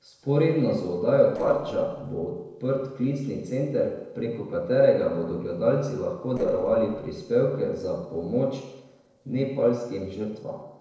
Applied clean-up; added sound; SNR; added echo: neural separator model SepFormer DNS4.